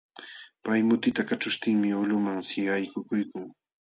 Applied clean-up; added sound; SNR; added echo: none; none; none; none.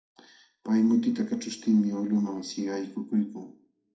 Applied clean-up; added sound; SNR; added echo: neural separator model SepFormer DNS4.